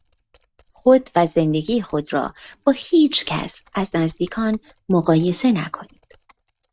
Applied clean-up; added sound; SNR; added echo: neural mask model RNNoise.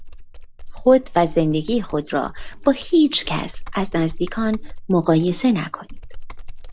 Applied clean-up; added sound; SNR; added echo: none; Computer keyboard; 10 dB; none.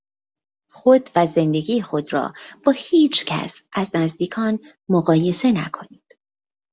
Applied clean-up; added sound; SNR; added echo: none; none; none; none.